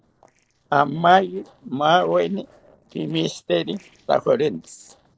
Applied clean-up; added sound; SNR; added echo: neural separator model SepFormer DNS4.